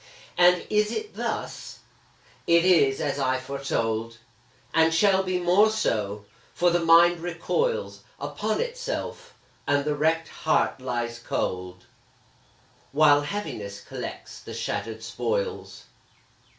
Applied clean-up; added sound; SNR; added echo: none; none; none; none.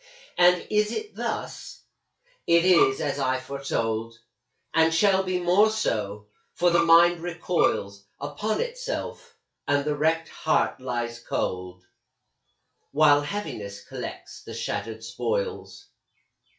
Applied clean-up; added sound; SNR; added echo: classical method log-MMSE.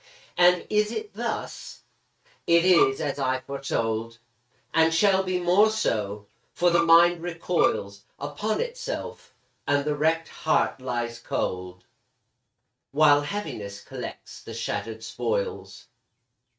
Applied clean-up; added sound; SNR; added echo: neural mask model RNNoise.